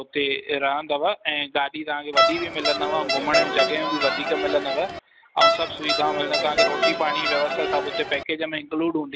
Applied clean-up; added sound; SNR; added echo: none; Crowd; -2 dB; none.